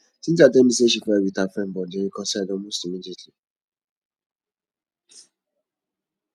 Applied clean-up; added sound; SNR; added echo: none; none; none; none.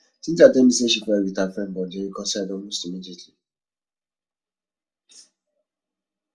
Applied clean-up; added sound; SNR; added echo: none; none; none; reverberation time 0.2 s.